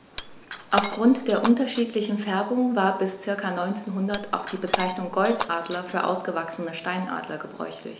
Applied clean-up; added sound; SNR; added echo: none; Shatter; 11 dB; none.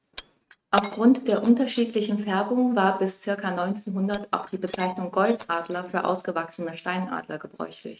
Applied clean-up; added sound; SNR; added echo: neural mask model RNNoise.